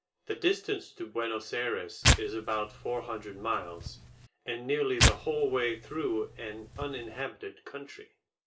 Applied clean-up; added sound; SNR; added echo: none; Tearing; -2 dB; reverberation time 0.2 s.